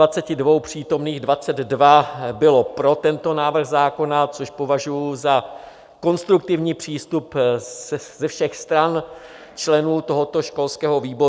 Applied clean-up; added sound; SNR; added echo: none; none; none; none.